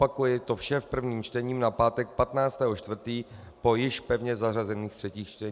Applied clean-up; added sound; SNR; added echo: none; none; none; none.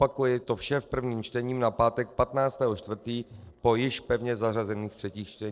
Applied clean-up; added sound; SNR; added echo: neural separator model SepFormer DNS4.